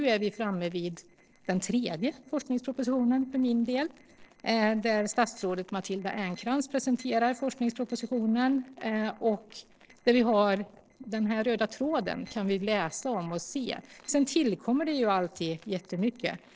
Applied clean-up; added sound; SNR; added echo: neural separator model SepFormer DNS4.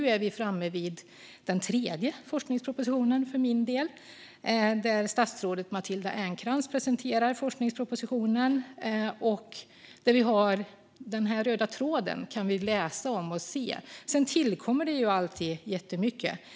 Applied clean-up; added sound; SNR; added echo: none; none; none; none.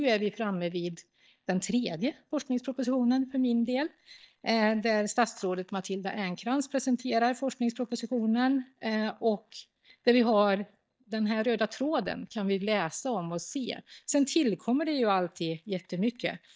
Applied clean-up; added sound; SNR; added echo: neural mask model DeepFilterNet 3.